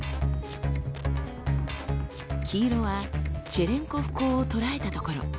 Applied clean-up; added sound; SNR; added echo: none; none; none; none.